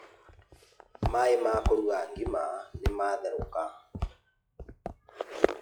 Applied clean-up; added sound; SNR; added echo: classical method log-MMSE.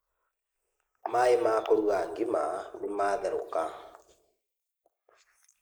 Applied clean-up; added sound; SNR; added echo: neural mask model Resemble Enhance denoiser.